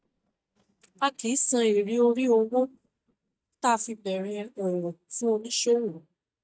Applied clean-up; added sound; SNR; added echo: neural mask model DeepFilterNet 3.